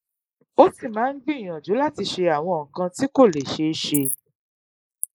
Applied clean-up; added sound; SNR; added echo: neural mask model Resemble Enhance denoiser.